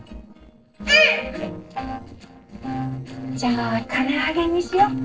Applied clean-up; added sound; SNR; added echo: neural separator model SepFormer DNS4.